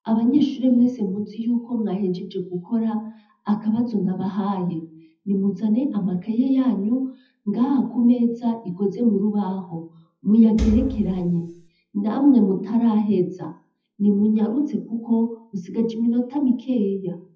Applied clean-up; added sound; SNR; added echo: classical method WPE with log-MMSE.